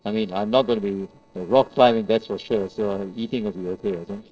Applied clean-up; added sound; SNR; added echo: neural separator model SepFormer DNS4.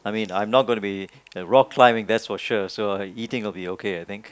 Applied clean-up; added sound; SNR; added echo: none; none; none; none.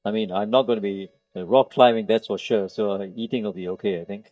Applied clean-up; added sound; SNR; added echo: neural mask model DeepFilterNet 3.